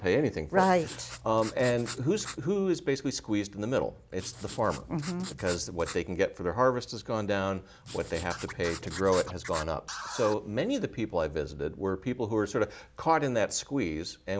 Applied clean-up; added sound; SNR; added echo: none; Writing + Scratching (performance technique); 13 dB; none.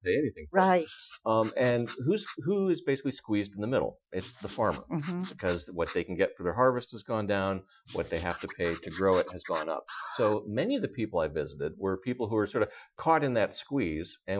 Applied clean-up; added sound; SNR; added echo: classical method Wiener filter.